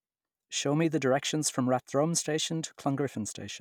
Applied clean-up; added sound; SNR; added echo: none; none; none; none.